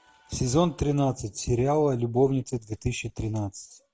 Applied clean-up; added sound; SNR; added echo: none; none; none; none.